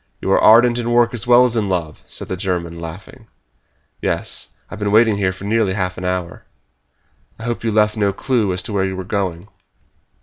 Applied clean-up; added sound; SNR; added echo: none; none; none; none.